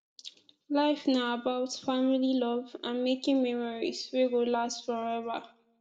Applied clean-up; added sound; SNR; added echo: none; none; none; reverberation time 0.4 s.